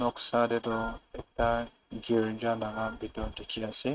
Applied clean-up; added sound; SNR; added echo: neural mask model RNNoise.